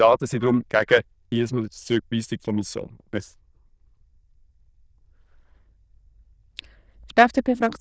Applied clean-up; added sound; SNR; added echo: neural diffusion model UNIVERSE++.